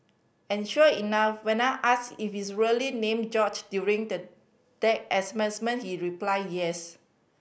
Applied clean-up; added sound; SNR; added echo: none; none; none; none.